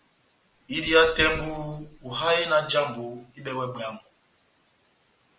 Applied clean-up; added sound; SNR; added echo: none; Knock / Wood; 15 dB; none.